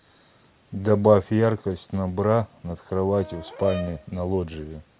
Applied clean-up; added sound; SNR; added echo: none; Brass instrument; 14 dB; none.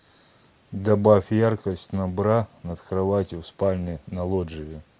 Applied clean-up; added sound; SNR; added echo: none; none; none; none.